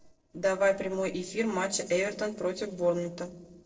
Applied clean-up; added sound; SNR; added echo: neural separator model SepFormer DNS4.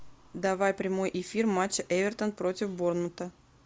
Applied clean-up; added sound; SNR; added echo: none; none; none; none.